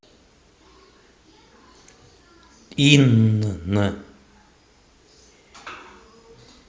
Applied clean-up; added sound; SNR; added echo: none; none; none; none.